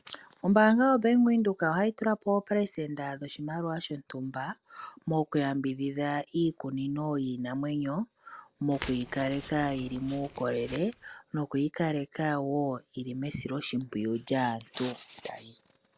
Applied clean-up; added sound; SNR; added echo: none; Crackle; 16 dB; none.